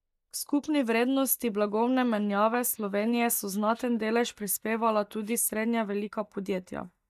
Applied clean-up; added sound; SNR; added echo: neural mask model DeepFilterNet 3.